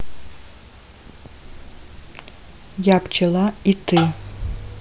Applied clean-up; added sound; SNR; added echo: none; Toilet flush; 18 dB; none.